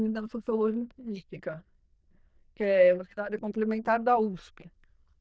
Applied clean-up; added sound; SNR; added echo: neural diffusion model UNIVERSE++.